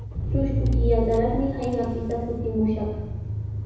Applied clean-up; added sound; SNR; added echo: none; Engine / Car; 0 dB; reverberation time 1.1 s.